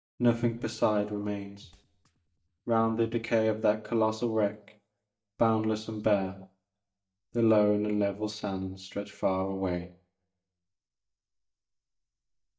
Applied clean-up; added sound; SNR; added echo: neural mask model DeepFilterNet 3.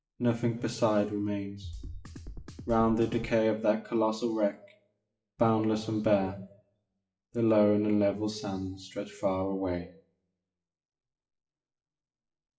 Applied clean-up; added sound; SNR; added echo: classical method WPE with log-MMSE.